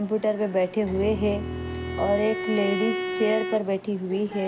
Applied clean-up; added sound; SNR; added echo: none; Bowed string instrument + Bowed string instrument; 6 dB; none.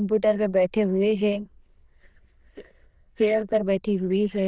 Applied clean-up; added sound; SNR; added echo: neural diffusion model UNIVERSE++.